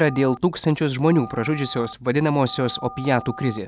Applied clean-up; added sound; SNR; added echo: none; Telephone; 18 dB; none.